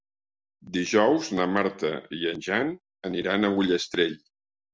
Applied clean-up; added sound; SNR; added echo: none; none; none; none.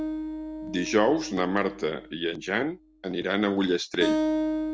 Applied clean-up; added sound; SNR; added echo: none; Acoustic guitar; 4 dB; none.